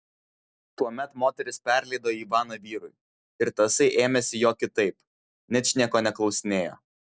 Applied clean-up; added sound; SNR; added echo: none; none; none; none.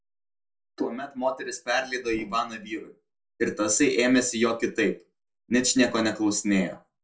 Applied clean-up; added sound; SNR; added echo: none; Whoosh, swoosh, swish; 16 dB; reverberation time 0.2 s.